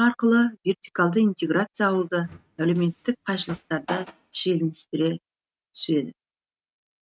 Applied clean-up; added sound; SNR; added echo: neural mask model RNNoise.